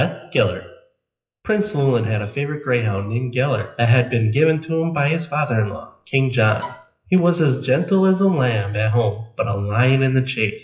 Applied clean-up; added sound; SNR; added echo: classical method WPE with log-MMSE.